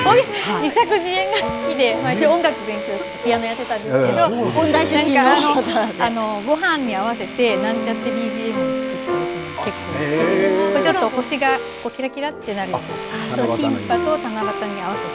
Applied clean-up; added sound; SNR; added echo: none; Domestic sounds, home sounds; 15 dB; none.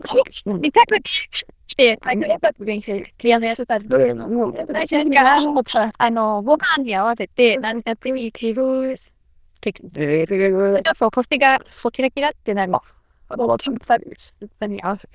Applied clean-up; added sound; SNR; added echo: neural diffusion model UNIVERSE++.